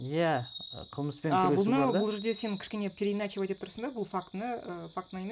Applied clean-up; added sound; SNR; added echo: none; Bird vocalization, bird call, bird song; 18 dB; none.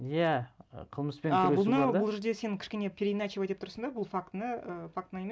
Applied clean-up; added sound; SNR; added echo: none; none; none; none.